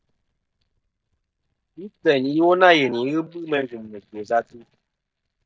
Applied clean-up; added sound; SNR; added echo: neural mask model DeepFilterNet 3.